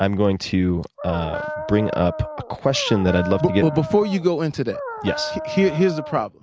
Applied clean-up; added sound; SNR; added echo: none; Dog; 10 dB; none.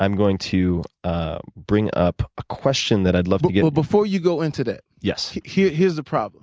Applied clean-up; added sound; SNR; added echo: none; none; none; none.